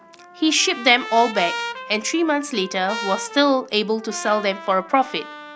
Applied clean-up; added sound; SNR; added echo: none; Trumpet; 12 dB; none.